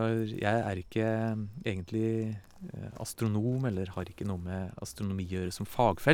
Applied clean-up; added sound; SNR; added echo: none; Dog; 19 dB; none.